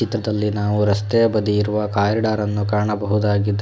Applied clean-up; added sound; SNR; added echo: none; none; none; none.